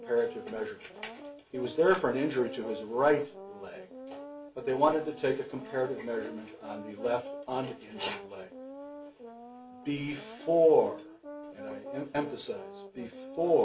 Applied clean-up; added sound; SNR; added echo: none; Brass instrument; 14 dB; reverberation time 0.2 s.